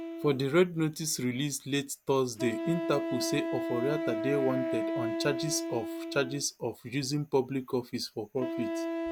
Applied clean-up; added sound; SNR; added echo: none; Wind instrument, woodwind instrument; 4 dB; none.